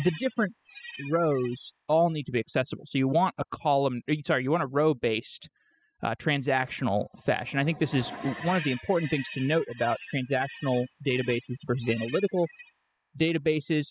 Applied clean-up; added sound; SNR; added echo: classical method spectral subtraction.